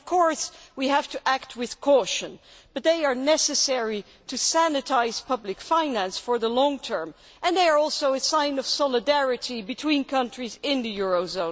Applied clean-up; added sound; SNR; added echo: none; none; none; none.